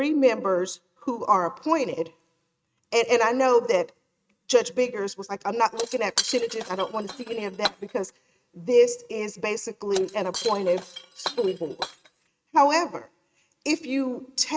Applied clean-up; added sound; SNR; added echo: neural mask model RNNoise.